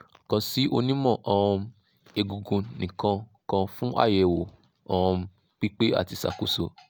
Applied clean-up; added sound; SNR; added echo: none; none; none; none.